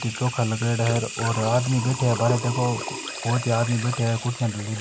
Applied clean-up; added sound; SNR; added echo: none; Sink (filling or washing) / Water tap, faucet; 9 dB; none.